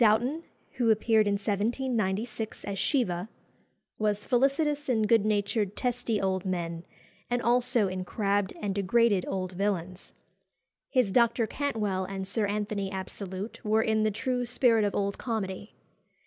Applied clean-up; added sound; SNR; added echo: none; none; none; none.